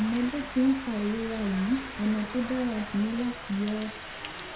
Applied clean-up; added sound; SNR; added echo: none; Rain; 10 dB; reverberation time 0.4 s.